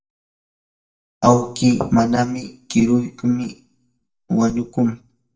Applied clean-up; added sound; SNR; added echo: neural mask model DeepFilterNet 3.